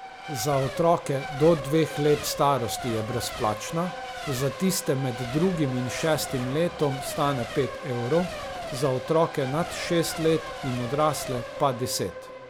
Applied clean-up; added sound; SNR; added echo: none; Race car, auto racing / Accelerating, revving, vroom / Mechanisms; 9 dB; none.